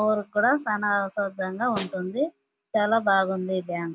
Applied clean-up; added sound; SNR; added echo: none; Snare drum; 15 dB; none.